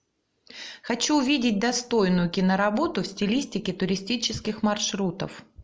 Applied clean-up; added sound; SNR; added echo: none; none; none; none.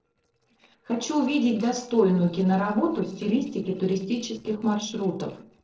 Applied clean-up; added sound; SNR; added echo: neural separator model SepFormer DNS4.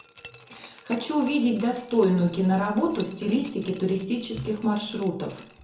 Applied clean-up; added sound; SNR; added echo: none; Glass; 20 dB; reverberation time 0.6 s.